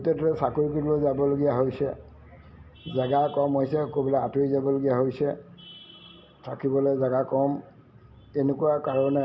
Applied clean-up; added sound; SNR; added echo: none; none; none; none.